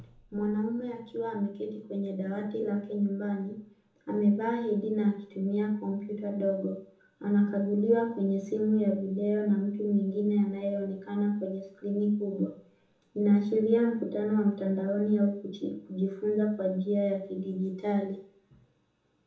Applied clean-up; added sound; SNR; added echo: none; none; none; reverberation time 1.0 s.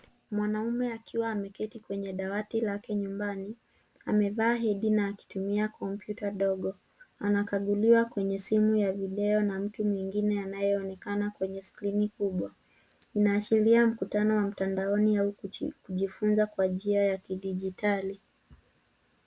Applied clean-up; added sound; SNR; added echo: none; none; none; none.